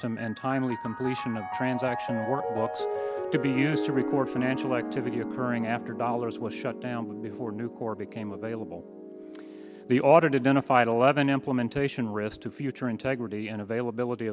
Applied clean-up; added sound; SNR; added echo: none; Piano; 8 dB; none.